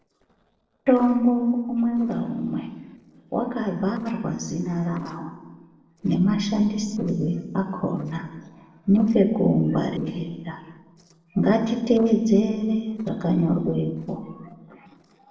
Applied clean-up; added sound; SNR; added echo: neural separator model SepFormer DNS4.